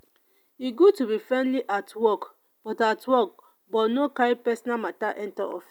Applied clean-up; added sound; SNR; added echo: none; none; none; none.